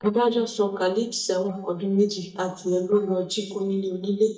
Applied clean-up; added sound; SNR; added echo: neural mask model DeepFilterNet 3.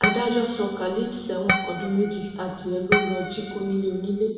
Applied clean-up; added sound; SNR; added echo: none; Harp; 3 dB; reverberation time 1.2 s.